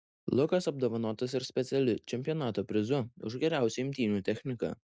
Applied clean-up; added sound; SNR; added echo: none; none; none; none.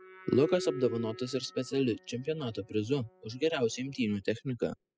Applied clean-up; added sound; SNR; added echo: classical method spectral subtraction.